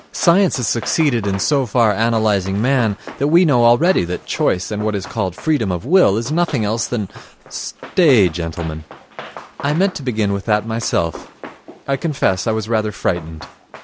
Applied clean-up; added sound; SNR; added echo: none; Run; 18 dB; none.